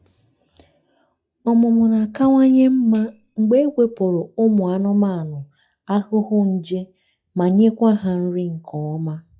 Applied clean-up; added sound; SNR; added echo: classical method log-MMSE.